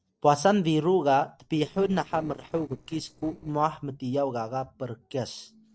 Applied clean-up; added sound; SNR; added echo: neural separator model SepFormer DNS4.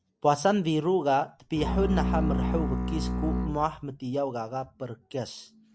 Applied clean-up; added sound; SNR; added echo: none; Bowed string instrument; 0 dB; none.